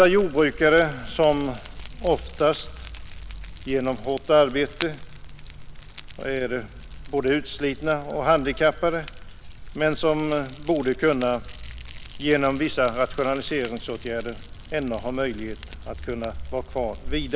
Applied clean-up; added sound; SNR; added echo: none; Fire; 11 dB; none.